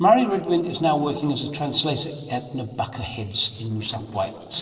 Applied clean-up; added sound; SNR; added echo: neural separator model SepFormer DNS4.